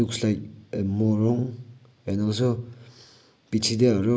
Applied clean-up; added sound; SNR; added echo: none; none; none; none.